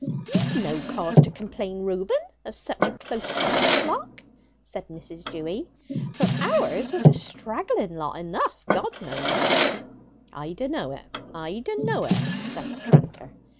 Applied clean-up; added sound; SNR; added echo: none; Drawer open or close; -4 dB; none.